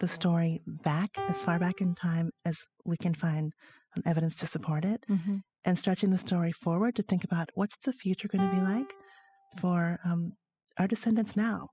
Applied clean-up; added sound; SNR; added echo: classical method spectral subtraction.